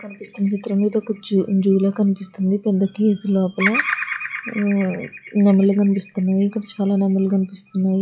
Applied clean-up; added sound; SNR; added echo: classical method log-MMSE.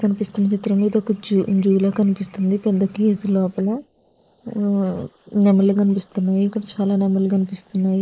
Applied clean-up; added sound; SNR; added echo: neural mask model Resemble Enhance denoiser.